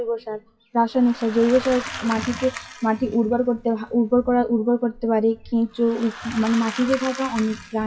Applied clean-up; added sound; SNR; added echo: classical method WPE with log-MMSE.